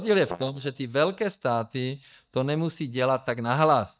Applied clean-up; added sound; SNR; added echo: neural mask model DeepFilterNet 3.